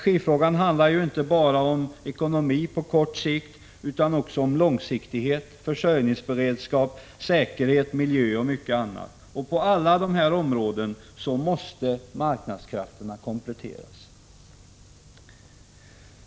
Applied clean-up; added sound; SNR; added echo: none; none; none; none.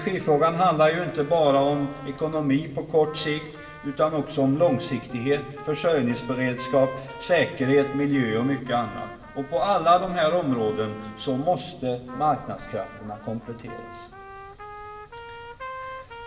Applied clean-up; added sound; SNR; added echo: none; Trumpet; 17 dB; reverberation time 1.9 s.